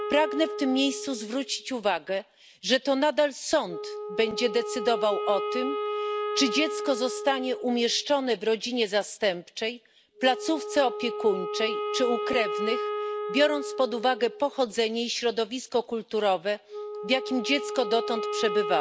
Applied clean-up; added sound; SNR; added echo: none; Wind instrument, woodwind instrument; 7 dB; none.